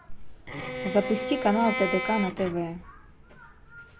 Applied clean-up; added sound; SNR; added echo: none; Bowed string instrument; 5 dB; none.